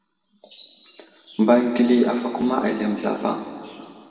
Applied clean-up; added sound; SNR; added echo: none; none; none; reverberation time 2.0 s.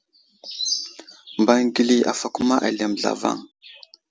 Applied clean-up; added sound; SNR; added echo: none; none; none; none.